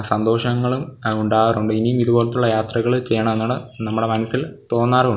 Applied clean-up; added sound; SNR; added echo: none; none; none; none.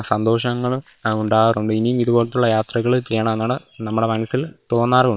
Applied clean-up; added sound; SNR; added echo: neural separator model SepFormer WHAM!.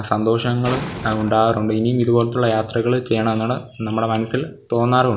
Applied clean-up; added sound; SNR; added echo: none; Explosion; 14 dB; none.